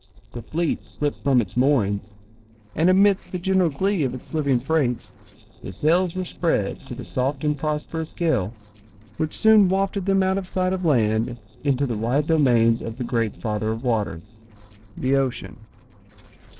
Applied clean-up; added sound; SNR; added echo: neural separator model SepFormer DNS4.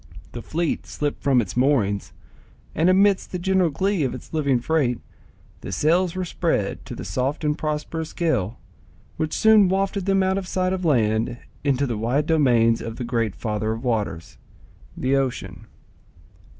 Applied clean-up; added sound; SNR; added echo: none; none; none; none.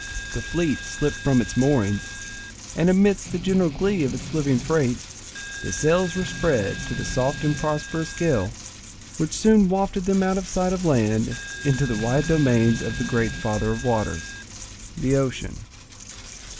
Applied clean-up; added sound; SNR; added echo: none; Strum + Coin (dropping); 12 dB; none.